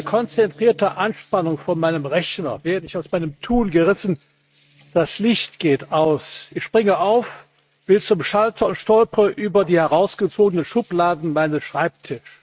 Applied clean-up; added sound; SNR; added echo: neural mask model RNNoise.